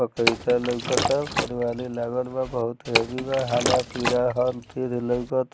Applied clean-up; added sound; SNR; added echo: none; Liquid; 4 dB; none.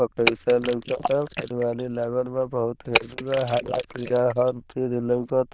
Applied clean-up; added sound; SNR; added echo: neural diffusion model UNIVERSE++.